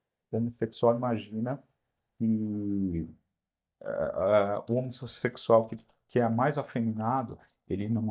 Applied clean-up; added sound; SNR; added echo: neural mask model DeepFilterNet 3.